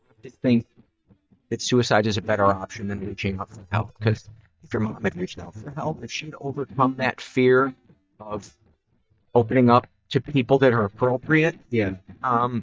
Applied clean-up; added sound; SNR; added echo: neural mask model DeepFilterNet 3.